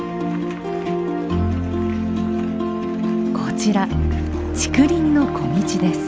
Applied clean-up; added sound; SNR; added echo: none; none; none; none.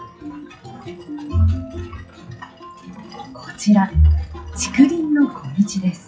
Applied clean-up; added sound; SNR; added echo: classical method WPE with log-MMSE.